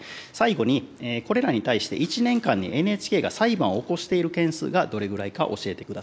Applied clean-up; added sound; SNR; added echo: none; none; none; none.